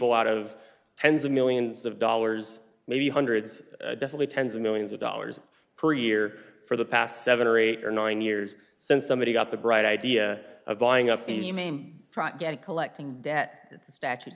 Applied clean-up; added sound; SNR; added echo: none; none; none; none.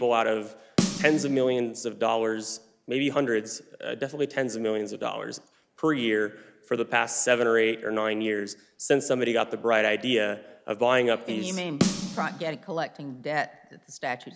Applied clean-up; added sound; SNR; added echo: none; Snare drum; 5 dB; none.